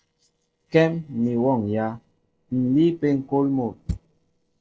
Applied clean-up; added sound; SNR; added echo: neural separator model SepFormer DNS4.